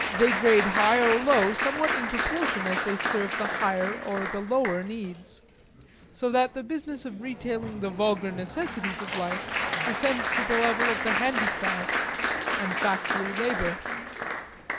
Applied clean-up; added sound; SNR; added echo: none; Applause; 2 dB; none.